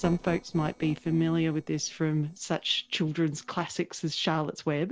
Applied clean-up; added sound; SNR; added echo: neural separator model SepFormer DNS4.